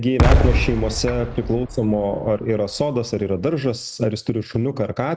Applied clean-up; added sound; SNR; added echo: none; Explosion; 1 dB; none.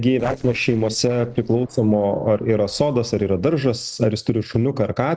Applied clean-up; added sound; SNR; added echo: neural separator model SepFormer DNS4.